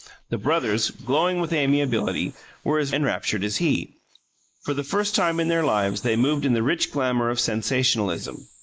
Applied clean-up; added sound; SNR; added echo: neural mask model Resemble Enhance denoiser.